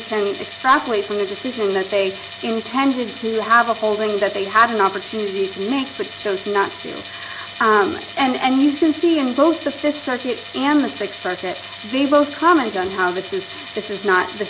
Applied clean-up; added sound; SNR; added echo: none; Tools; 15 dB; none.